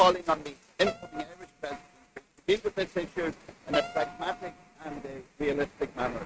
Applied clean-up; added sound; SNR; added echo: neural mask model RNNoise.